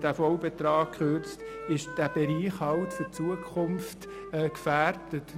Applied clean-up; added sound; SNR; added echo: none; Wind instrument, woodwind instrument; 13 dB; none.